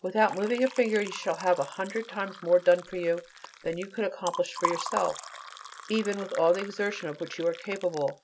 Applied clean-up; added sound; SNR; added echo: none; Liquid; 12 dB; none.